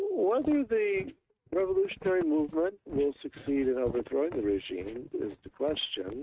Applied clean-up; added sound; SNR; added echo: neural mask model RNNoise.